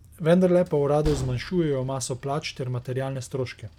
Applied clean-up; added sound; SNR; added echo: none; Train; 15 dB; none.